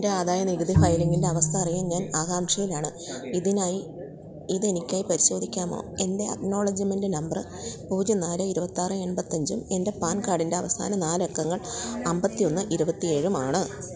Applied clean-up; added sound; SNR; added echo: none; Bowed string instrument; 1 dB; none.